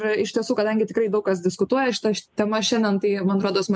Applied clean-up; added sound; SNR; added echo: none; none; none; none.